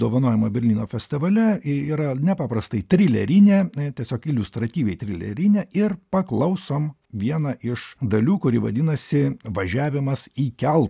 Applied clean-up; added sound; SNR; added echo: none; none; none; none.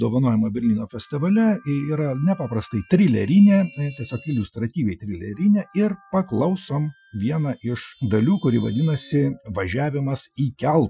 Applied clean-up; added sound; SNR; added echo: classical method Wiener filter.